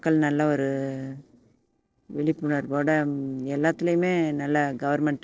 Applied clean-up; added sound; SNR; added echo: neural separator model SepFormer DNS4.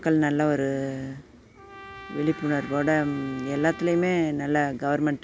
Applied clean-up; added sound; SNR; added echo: none; Trumpet; 20 dB; none.